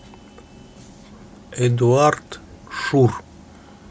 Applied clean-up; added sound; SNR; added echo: none; none; none; none.